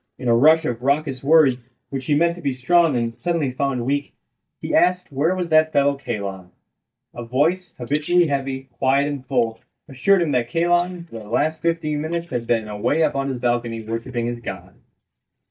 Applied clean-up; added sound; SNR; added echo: neural mask model DeepFilterNet 3.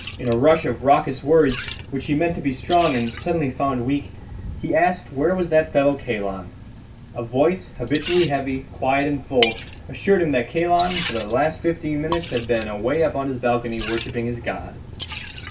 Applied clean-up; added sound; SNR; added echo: none; Liquid; 12 dB; reverberation time 0.2 s.